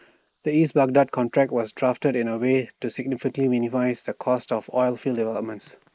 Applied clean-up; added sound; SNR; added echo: neural mask model Resemble Enhance denoiser.